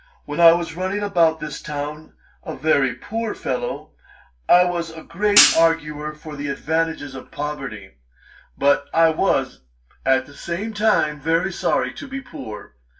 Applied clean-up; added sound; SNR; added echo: none; Hi-hat; -2 dB; reverberation time 0.2 s.